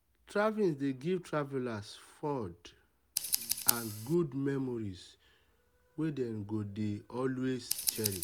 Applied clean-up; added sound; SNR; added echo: none; Scissors; 6 dB; none.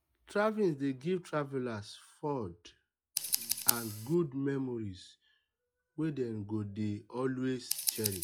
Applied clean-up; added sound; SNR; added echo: classical method log-MMSE.